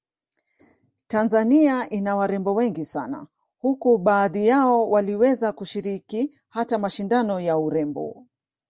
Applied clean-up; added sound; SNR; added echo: none; none; none; none.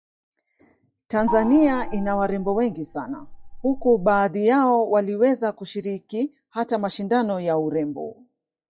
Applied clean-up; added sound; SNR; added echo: classical method log-MMSE.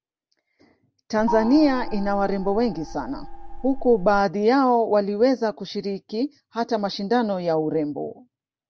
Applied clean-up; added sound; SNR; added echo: none; Gong; 8 dB; none.